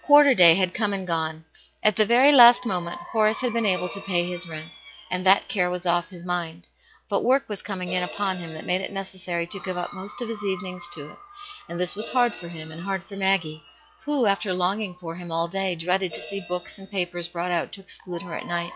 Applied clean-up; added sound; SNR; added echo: classical method log-MMSE.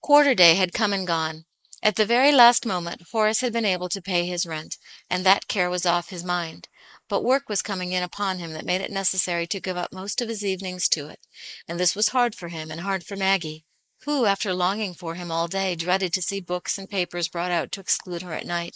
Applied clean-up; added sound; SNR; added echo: neural mask model Resemble Enhance denoiser.